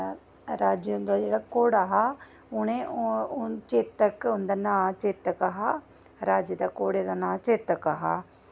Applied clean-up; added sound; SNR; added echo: none; none; none; none.